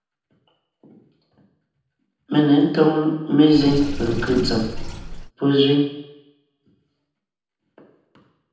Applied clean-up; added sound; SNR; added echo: none; Sink (filling or washing) / Water; 13 dB; reverberation time 0.8 s.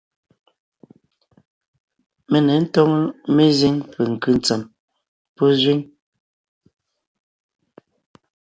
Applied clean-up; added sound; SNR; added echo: none; none; none; none.